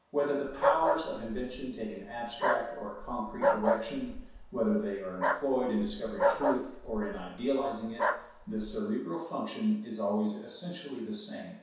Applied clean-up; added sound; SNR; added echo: none; Bark; 0 dB; reverberation time 0.7 s.